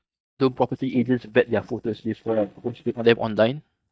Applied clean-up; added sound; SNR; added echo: neural mask model DeepFilterNet 3.